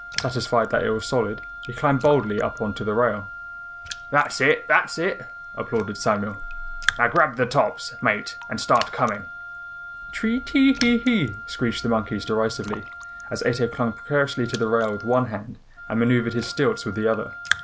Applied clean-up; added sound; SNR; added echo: none; Wind instrument, woodwind instrument + Raindrop; 11 dB; none.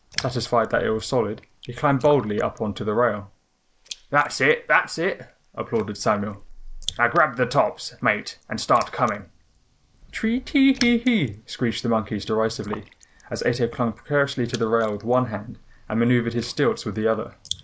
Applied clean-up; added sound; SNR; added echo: neural mask model Resemble Enhance denoiser.